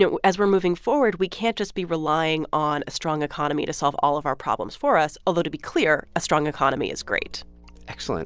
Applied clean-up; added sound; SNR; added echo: none; none; none; none.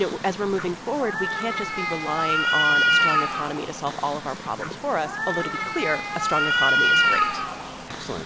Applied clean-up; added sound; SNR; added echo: none; Cat; -4 dB; none.